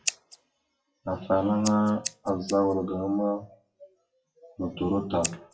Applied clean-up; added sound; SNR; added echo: classical method WPE with log-MMSE.